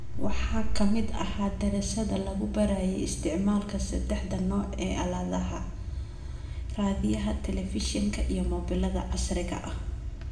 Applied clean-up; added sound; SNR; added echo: none; none; none; reverberation time 0.9 s.